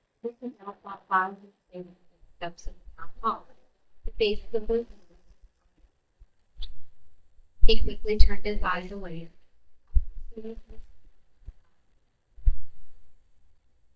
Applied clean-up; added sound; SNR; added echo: neural mask model DeepFilterNet 3.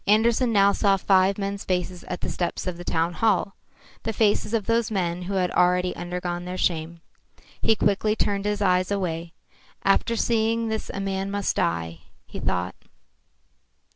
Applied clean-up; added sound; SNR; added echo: none; none; none; none.